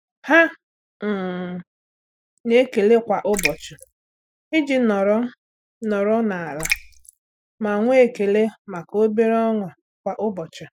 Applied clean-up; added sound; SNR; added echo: classical method Wiener filter.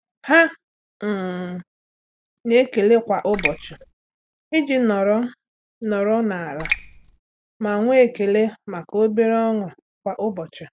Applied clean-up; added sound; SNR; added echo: none; Raindrop; 6 dB; none.